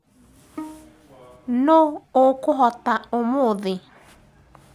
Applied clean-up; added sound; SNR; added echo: none; Bowed string instrument; 20 dB; none.